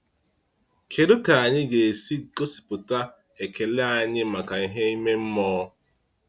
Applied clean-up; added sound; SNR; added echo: none; none; none; none.